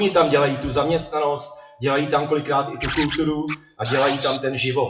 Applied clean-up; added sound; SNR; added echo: classical method WPE with log-MMSE.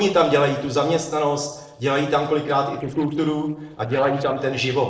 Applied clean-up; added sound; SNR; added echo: neural separator model SepFormer DNS4.